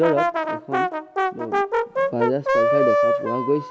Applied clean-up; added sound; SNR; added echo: none; Brass instrument; -4 dB; none.